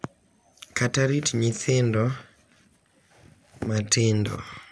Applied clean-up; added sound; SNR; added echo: none; none; none; none.